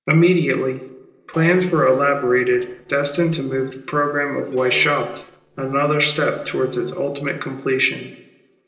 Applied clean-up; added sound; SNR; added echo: neural separator model SepFormer DNS4.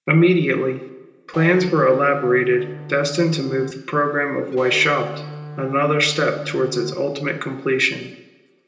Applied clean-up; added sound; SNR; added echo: none; Electric guitar; 13 dB; reverberation time 1.0 s.